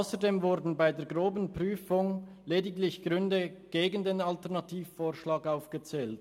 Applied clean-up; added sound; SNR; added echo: none; none; none; reverberation time 1.0 s.